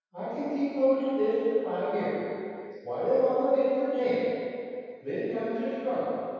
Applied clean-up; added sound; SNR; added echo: none; none; none; reverberation time 2.2 s.